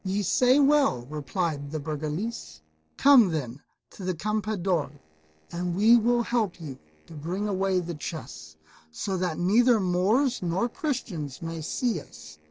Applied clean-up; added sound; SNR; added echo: neural separator model SepFormer DNS4.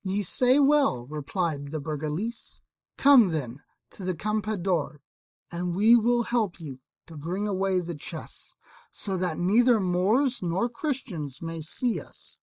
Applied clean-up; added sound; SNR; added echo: neural mask model Resemble Enhance denoiser.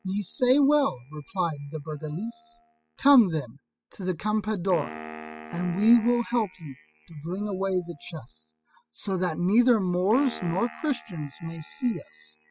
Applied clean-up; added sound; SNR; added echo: classical method spectral subtraction.